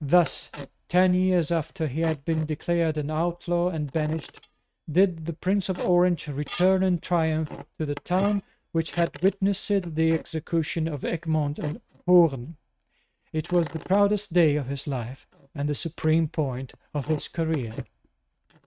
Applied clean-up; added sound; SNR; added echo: neural mask model RNNoise.